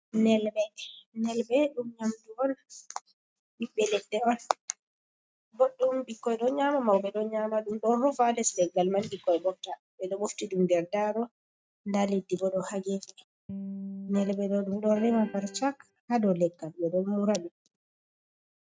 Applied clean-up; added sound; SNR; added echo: neural mask model RNNoise.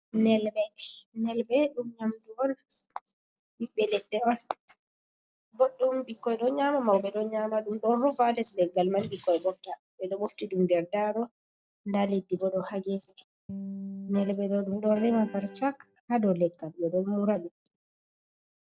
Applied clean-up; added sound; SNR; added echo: neural separator model SepFormer DNS4.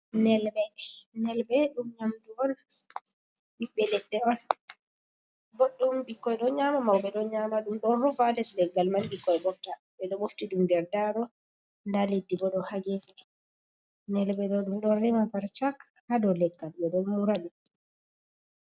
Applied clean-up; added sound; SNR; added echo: none; none; none; none.